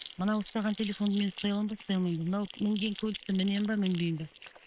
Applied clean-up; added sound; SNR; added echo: neural separator model SepFormer WHAM!.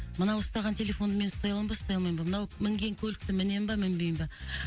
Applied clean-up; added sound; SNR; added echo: none; none; none; none.